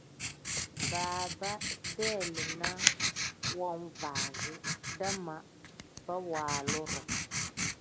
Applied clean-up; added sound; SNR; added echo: none; Writing; -4 dB; none.